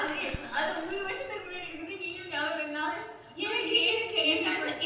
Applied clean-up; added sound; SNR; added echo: none; Water / Splash, splatter; 14 dB; reverberation time 2.2 s.